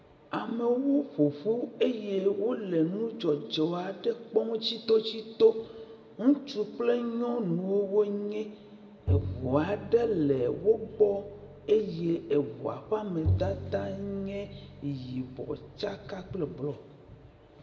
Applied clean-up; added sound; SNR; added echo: none; Bowed string instrument; 7 dB; reverberation time 1.4 s.